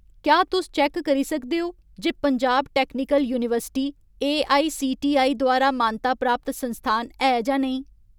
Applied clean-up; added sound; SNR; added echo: none; none; none; none.